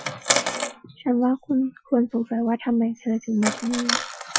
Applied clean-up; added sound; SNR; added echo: classical method Wiener filter.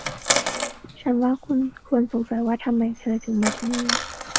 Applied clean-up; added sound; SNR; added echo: none; Coin (dropping); 5 dB; none.